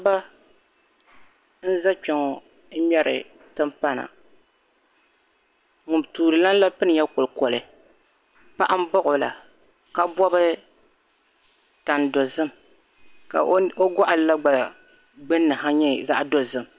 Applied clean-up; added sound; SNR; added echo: none; none; none; none.